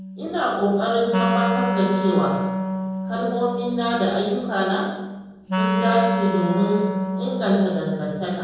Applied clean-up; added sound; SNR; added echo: none; Wind instrument, woodwind instrument; 2 dB; reverberation time 1.3 s.